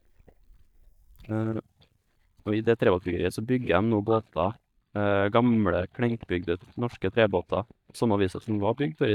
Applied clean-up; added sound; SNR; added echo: neural mask model DeepFilterNet 3.